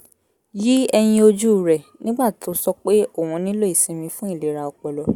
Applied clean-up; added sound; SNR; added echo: none; none; none; none.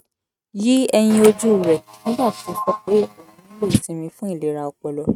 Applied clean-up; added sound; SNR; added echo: neural mask model RNNoise.